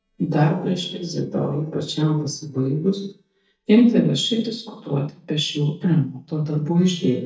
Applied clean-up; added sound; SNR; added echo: neural mask model DeepFilterNet 3.